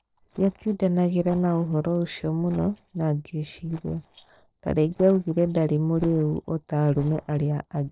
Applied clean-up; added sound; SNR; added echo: neural separator model SepFormer DNS4.